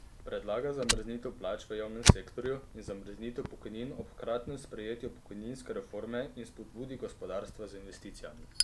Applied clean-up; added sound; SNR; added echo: none; Fire; -3 dB; none.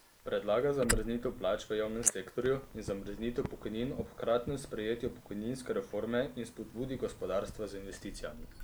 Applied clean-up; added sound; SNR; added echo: neural mask model Resemble Enhance denoiser.